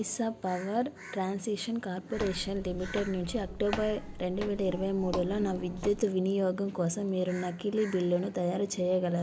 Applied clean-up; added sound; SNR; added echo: none; Walk, footsteps; 10 dB; none.